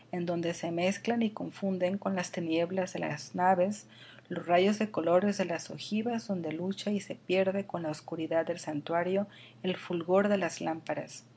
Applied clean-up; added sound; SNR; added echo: none; none; none; none.